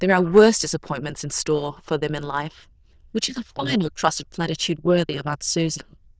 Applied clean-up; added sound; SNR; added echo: neural diffusion model UNIVERSE++.